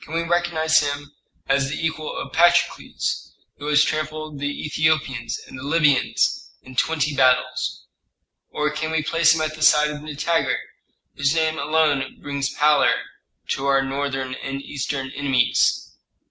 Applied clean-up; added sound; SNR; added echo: none; none; none; none.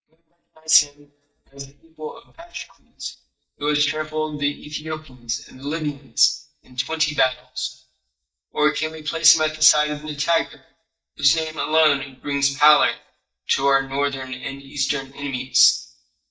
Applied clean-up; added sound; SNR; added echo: neural mask model DeepFilterNet 3.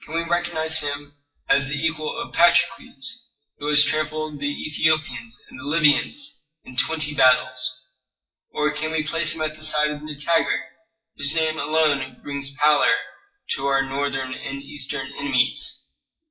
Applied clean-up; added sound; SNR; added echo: classical method WPE with log-MMSE.